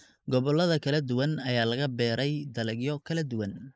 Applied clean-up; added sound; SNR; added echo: neural mask model Resemble Enhance denoiser.